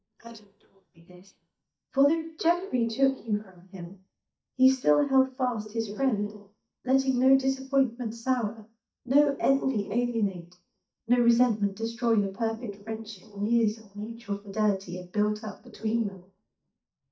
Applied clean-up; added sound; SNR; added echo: neural mask model DeepFilterNet 3.